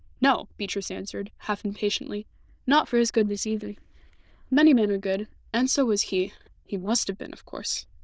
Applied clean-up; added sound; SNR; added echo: neural diffusion model UNIVERSE++.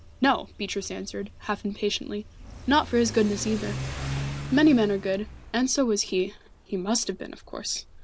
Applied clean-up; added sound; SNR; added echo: none; Accelerating, revving, vroom / Car; 12 dB; none.